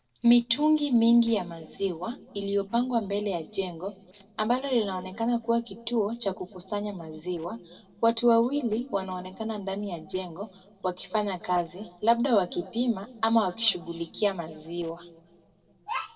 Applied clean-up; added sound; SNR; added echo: neural separator model SepFormer DNS4.